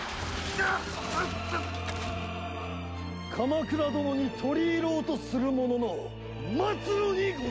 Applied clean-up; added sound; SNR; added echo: none; none; none; none.